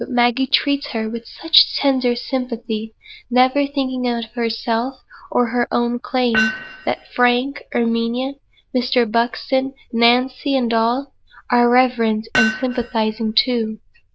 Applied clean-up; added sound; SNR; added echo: neural diffusion model UNIVERSE++.